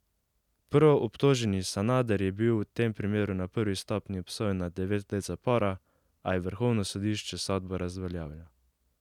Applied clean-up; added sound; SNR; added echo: none; none; none; none.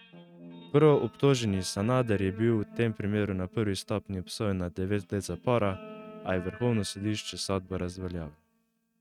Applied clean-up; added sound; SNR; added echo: neural mask model RNNoise.